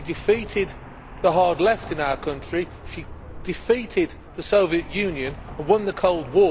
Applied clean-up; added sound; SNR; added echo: none; Traffic noise, roadway noise; 15 dB; none.